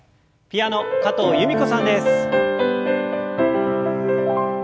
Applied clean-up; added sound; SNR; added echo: none; none; none; none.